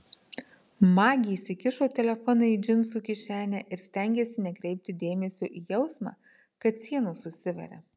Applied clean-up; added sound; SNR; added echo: none; none; none; none.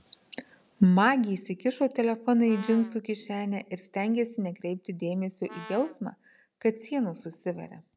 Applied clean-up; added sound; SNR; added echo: none; Brass instrument; 19 dB; none.